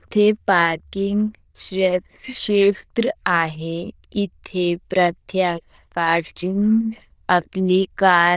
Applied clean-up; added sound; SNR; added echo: neural diffusion model UNIVERSE++.